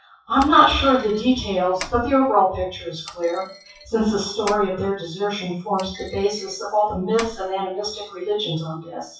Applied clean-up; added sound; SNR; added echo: classical method WPE with log-MMSE.